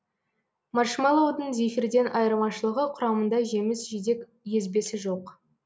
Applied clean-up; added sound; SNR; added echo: none; none; none; none.